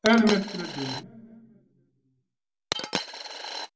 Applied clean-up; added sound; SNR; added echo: none; Coin (dropping); 4 dB; reverberation time 1.2 s.